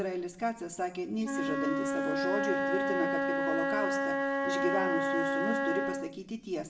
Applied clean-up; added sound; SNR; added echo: none; Wind instrument, woodwind instrument; -3 dB; reverberation time 0.6 s.